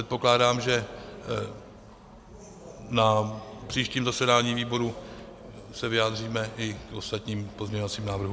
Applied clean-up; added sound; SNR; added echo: none; none; none; none.